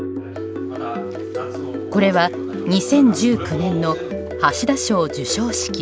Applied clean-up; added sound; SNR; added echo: none; none; none; none.